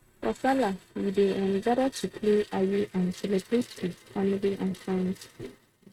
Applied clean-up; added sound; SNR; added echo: neural mask model RNNoise.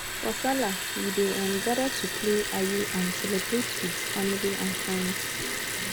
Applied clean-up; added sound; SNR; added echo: none; Liquid; 1 dB; none.